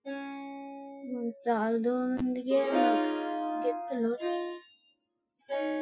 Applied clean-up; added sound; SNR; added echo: classical method Wiener filter.